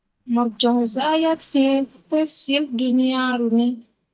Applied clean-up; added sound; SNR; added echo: neural mask model DeepFilterNet 3.